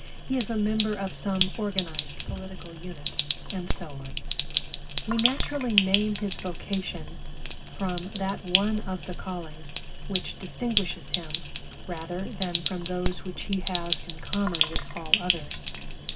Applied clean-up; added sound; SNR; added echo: none; Sink (filling or washing); -1 dB; reverberation time 0.4 s.